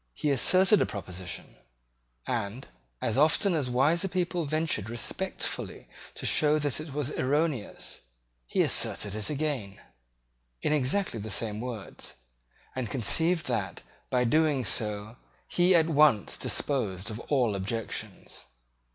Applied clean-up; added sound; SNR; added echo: none; none; none; none.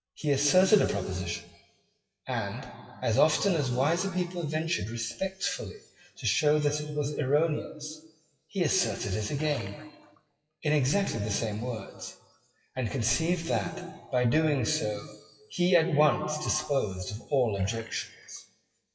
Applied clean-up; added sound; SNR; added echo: classical method WPE with log-MMSE.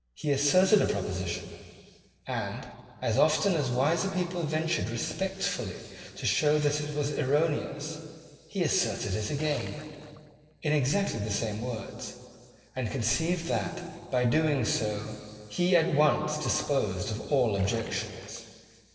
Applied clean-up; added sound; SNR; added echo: neural separator model SepFormer DNS4.